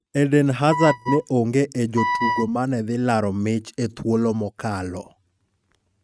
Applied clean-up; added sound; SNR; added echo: neural mask model RNNoise.